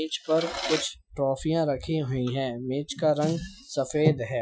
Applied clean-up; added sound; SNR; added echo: classical method Wiener filter.